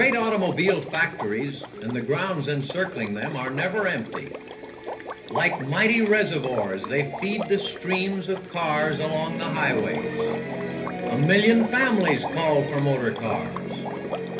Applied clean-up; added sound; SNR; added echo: none; Water / Liquid; 12 dB; reverberation time 0.3 s.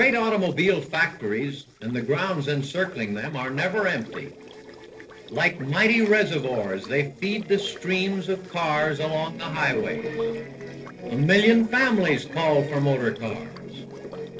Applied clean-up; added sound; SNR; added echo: neural separator model SepFormer DNS4.